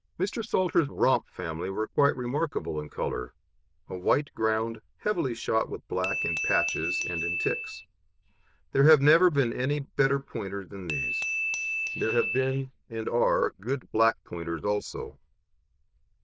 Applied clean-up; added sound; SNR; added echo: neural diffusion model UNIVERSE++.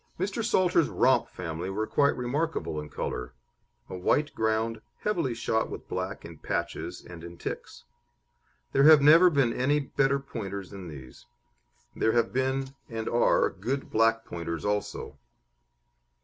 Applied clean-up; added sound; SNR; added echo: none; none; none; none.